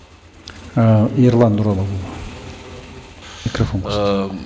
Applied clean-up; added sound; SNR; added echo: none; Acoustic guitar / Strum + Motorcycle / Engine; 18 dB; none.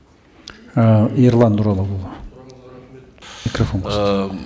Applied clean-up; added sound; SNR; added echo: none; none; none; none.